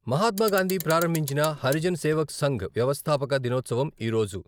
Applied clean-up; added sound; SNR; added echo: none; Clock; 17 dB; none.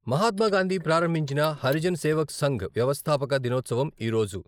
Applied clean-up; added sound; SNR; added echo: neural mask model Resemble Enhance denoiser.